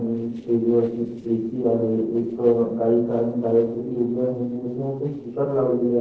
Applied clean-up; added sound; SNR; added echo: neural separator model SepFormer DNS4.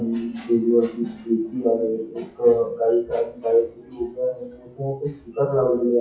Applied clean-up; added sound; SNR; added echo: classical method WPE with log-MMSE.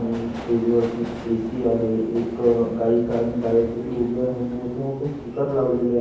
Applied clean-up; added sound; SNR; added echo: none; Subway, metro, underground; 14 dB; reverberation time 0.9 s.